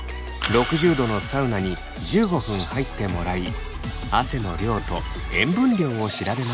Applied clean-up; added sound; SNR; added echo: none; Bird; 6 dB; none.